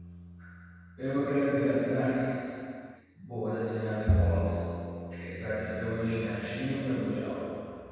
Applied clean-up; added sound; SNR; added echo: none; Bowed string instrument; 4 dB; reverberation time 2.2 s.